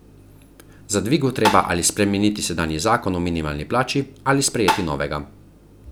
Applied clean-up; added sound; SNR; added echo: none; Tap; 1 dB; none.